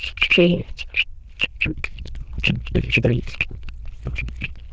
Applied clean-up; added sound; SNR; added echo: neural diffusion model UNIVERSE++.